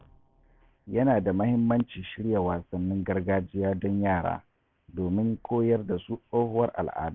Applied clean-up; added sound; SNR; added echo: none; none; none; none.